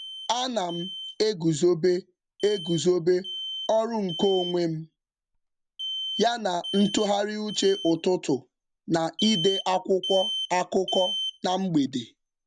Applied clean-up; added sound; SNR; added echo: none; Alarm; 10 dB; none.